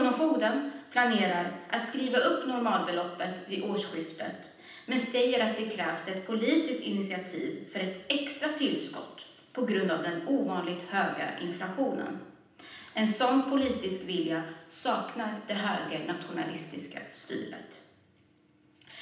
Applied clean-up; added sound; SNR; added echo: none; none; none; reverberation time 0.9 s.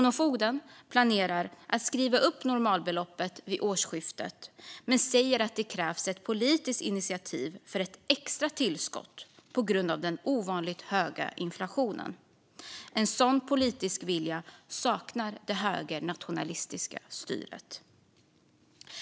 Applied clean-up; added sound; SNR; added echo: none; none; none; none.